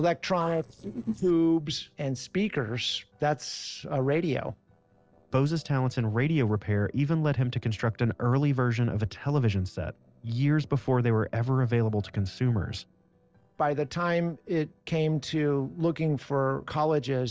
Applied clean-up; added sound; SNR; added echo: neural separator model SepFormer DNS4.